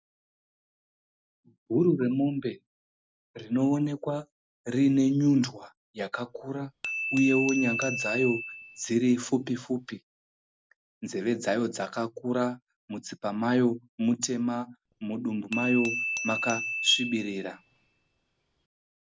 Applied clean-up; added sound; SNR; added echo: none; Glass / Bell; 6 dB; none.